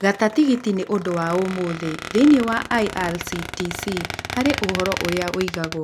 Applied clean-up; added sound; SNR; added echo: none; Squeak; 10 dB; none.